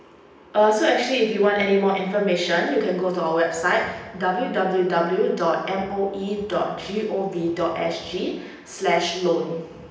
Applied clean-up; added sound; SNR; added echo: none; none; none; reverberation time 0.9 s.